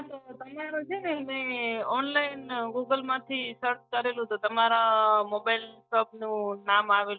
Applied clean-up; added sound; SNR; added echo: neural mask model DeepFilterNet 3.